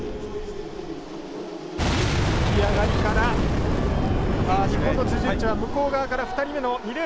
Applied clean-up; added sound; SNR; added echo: none; Boom; -3 dB; none.